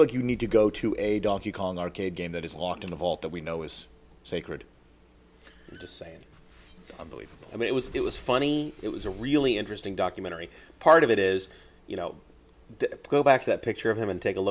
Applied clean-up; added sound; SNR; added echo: none; Chirp, tweet; 4 dB; none.